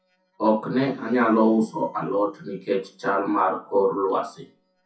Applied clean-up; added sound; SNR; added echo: classical method WPE with log-MMSE.